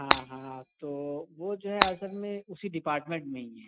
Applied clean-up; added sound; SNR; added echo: classical method Wiener filter.